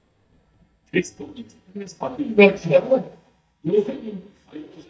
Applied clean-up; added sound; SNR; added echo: neural mask model DeepFilterNet 3.